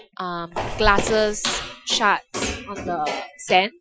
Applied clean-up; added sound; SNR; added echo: classical method Wiener filter.